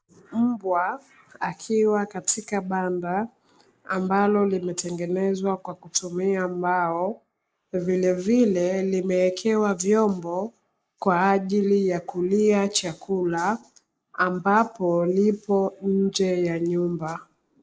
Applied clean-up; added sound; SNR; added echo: neural mask model Resemble Enhance denoiser.